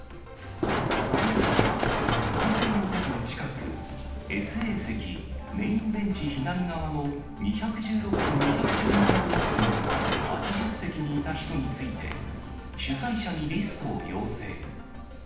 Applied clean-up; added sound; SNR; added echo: none; Run; -1 dB; reverberation time 0.9 s.